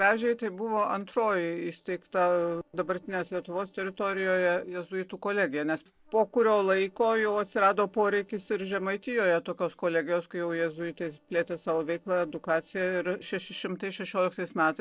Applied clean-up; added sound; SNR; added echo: neural separator model SepFormer DNS4.